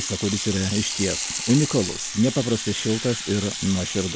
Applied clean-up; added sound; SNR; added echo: none; Sink (filling or washing) / Water tap, faucet; 6 dB; none.